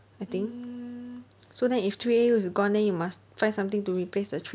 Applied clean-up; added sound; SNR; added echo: none; none; none; none.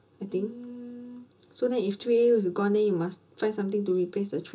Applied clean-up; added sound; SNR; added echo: none; none; none; reverberation time 0.2 s.